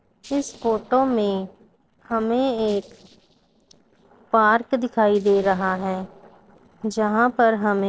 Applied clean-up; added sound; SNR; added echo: neural separator model SepFormer DNS4.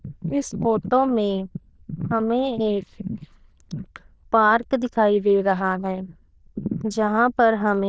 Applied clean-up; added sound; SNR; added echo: neural diffusion model UNIVERSE++.